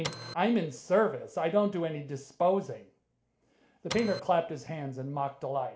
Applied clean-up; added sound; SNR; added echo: none; Printer; 7 dB; reverberation time 0.4 s.